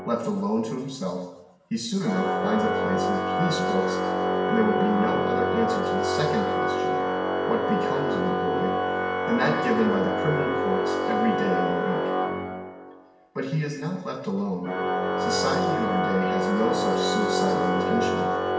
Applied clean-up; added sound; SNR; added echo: none; Organ; -3 dB; reverberation time 1.0 s.